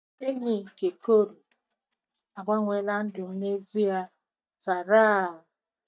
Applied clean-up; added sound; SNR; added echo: neural mask model DeepFilterNet 3.